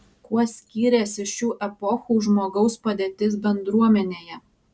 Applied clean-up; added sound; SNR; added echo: none; none; none; none.